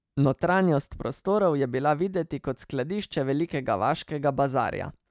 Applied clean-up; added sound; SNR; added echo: none; none; none; none.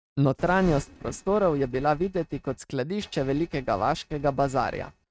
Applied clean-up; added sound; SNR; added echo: neural mask model RNNoise.